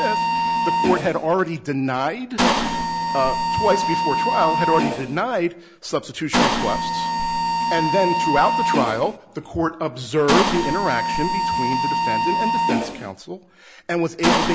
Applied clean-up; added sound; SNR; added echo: none; Mechanisms; -1 dB; none.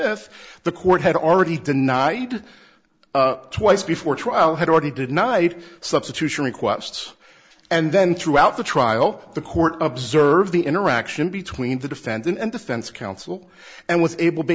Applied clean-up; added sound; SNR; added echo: none; none; none; none.